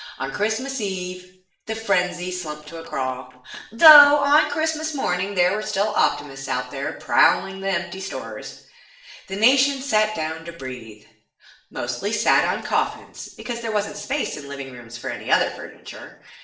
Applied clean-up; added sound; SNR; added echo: neural separator model SepFormer DNS4.